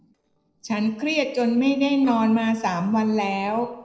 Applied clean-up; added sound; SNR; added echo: neural separator model SepFormer DNS4.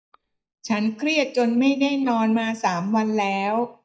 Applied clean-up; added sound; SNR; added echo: neural mask model DeepFilterNet 3.